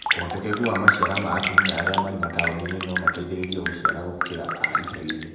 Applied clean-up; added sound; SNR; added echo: none; Raindrop; -3 dB; reverberation time 1.0 s.